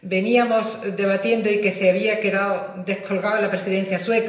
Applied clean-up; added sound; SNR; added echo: none; none; none; reverberation time 0.9 s.